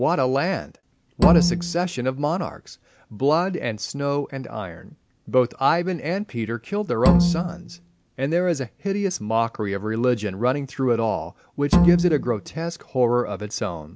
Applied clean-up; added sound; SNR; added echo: none; Bowed string instrument; -2 dB; none.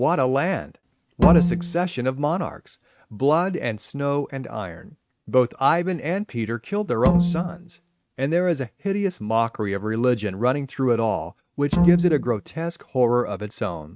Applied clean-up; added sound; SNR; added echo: neural mask model RNNoise.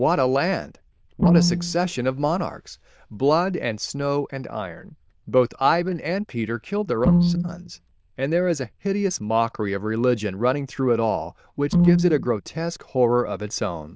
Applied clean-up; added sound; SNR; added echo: neural diffusion model UNIVERSE++.